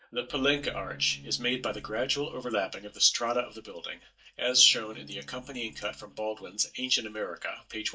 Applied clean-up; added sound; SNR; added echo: neural mask model DeepFilterNet 3.